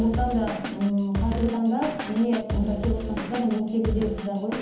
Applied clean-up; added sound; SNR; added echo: none; Drum kit; 5 dB; reverberation time 1.3 s.